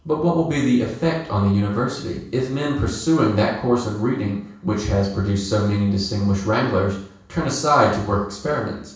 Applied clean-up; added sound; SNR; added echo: none; none; none; reverberation time 0.7 s.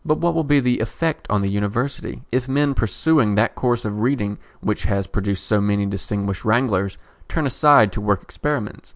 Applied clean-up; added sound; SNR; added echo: none; none; none; none.